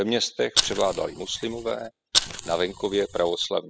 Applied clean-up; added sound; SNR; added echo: classical method spectral subtraction.